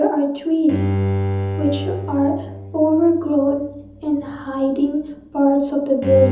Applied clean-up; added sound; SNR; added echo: none; Bowed string instrument; 7 dB; reverberation time 0.7 s.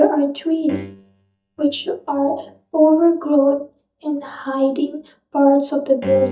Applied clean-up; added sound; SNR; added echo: neural mask model DeepFilterNet 3.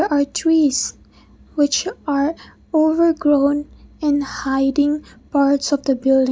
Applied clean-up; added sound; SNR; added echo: none; none; none; none.